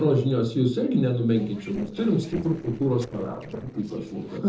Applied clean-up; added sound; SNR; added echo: neural separator model SepFormer DNS4.